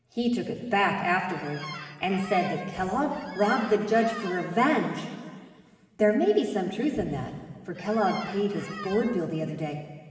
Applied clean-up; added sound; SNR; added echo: none; Squeak; 15 dB; reverberation time 2.1 s.